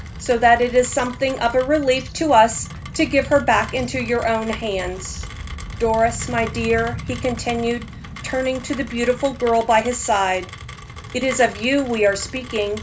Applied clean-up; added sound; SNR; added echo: none; Rain; 12 dB; none.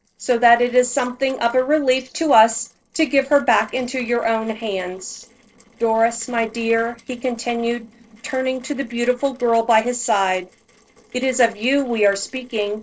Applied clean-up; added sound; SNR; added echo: neural separator model SepFormer DNS4.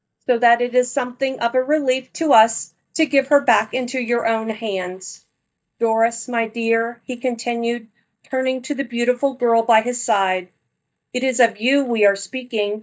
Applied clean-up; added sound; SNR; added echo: neural mask model DeepFilterNet 3.